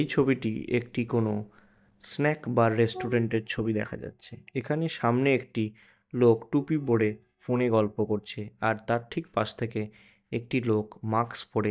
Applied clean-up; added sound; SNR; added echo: neural mask model DeepFilterNet 3.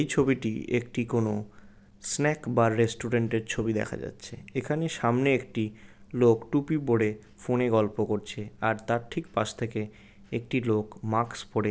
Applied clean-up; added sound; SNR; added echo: none; none; none; none.